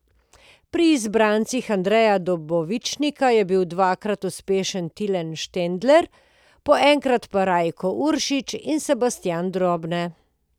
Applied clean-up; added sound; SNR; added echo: none; none; none; none.